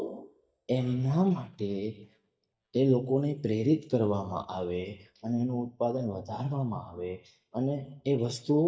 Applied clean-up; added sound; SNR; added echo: neural mask model DeepFilterNet 3.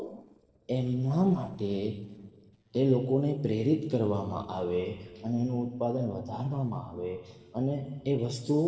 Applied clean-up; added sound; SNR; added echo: neural separator model SepFormer DNS4.